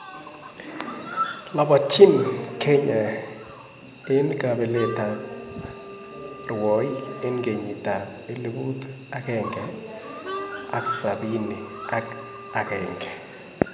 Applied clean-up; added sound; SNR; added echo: none; Wind instrument, woodwind instrument + Cricket; 12 dB; none.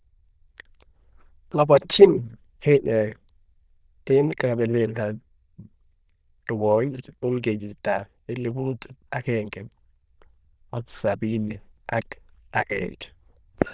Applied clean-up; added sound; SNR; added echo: neural diffusion model UNIVERSE++.